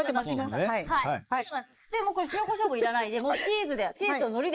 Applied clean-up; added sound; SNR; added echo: neural mask model Resemble Enhance denoiser.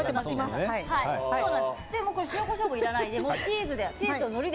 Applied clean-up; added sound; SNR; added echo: none; Car; 19 dB; none.